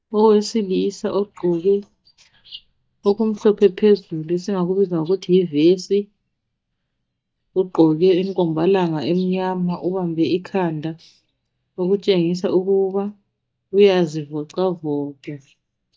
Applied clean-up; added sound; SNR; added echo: neural mask model DeepFilterNet 3.